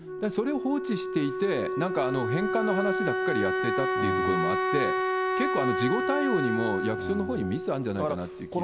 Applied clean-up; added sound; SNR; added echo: none; Wind instrument, woodwind instrument; 0 dB; none.